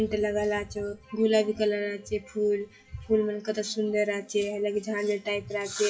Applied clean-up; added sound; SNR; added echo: classical method WPE with log-MMSE.